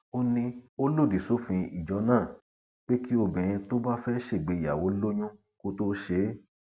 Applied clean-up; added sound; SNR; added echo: none; none; none; none.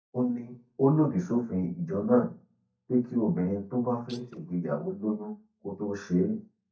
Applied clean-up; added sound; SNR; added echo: neural mask model DeepFilterNet 3.